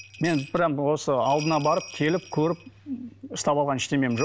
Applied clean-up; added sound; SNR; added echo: none; Bell; 18 dB; none.